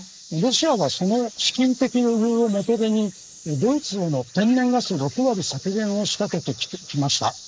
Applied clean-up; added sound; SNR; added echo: neural mask model Resemble Enhance denoiser.